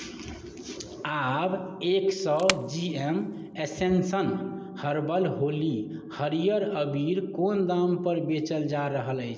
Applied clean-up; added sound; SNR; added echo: none; Wood; 8 dB; reverberation time 0.3 s.